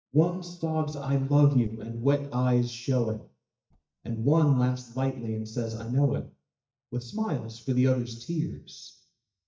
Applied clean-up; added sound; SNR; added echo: neural mask model DeepFilterNet 3.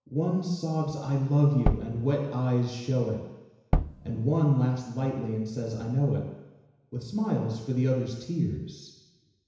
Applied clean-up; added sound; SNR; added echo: none; Tap / Bass drum; 2 dB; reverberation time 1.0 s.